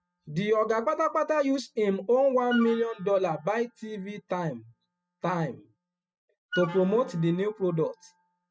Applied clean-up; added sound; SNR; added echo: classical method spectral subtraction.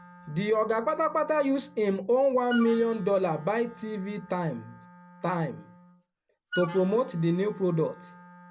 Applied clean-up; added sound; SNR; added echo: none; Wind instrument, woodwind instrument; 17 dB; none.